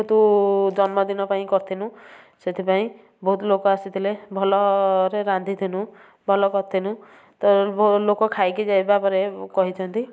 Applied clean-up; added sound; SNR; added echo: none; none; none; none.